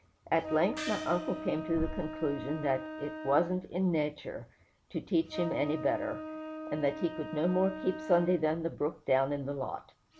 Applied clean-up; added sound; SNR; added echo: none; Gong + Wind instrument, woodwind instrument; 10 dB; none.